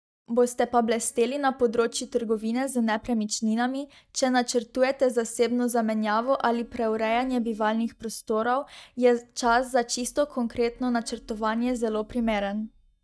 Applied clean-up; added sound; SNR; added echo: neural mask model DeepFilterNet 3.